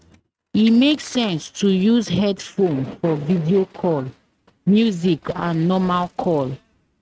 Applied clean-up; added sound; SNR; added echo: neural mask model RNNoise.